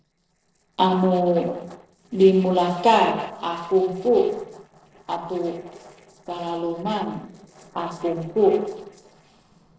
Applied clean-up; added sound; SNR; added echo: neural separator model SepFormer DNS4.